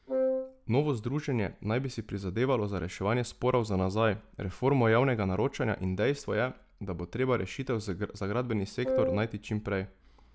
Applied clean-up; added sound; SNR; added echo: none; Wind instrument, woodwind instrument; 1 dB; none.